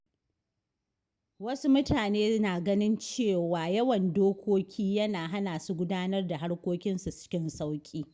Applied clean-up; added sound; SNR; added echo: none; none; none; none.